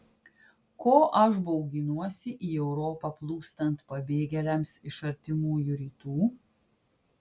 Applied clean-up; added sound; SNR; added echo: none; none; none; none.